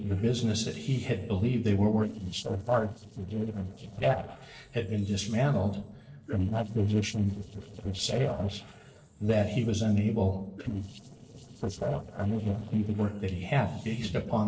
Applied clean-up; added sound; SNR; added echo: neural separator model SepFormer DNS4.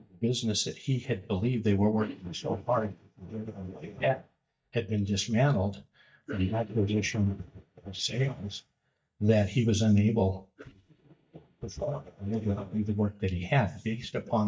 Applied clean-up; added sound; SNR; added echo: neural mask model DeepFilterNet 3.